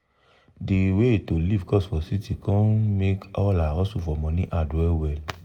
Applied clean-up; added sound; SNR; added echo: none; none; none; reverberation time 1.2 s.